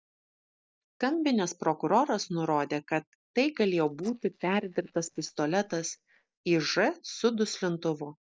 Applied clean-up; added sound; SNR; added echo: neural mask model DeepFilterNet 3.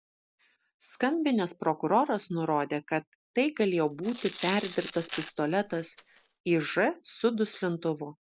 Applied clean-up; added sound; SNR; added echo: none; Tearing; 11 dB; none.